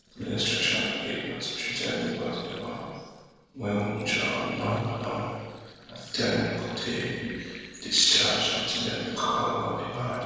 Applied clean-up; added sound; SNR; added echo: neural separator model SepFormer DNS4.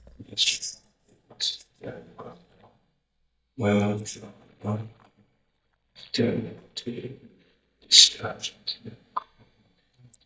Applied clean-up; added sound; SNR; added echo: neural mask model DeepFilterNet 3.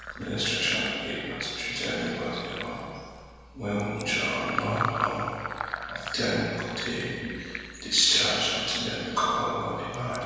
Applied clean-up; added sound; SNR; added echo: none; Fill (with liquid); 9 dB; reverberation time 1.9 s.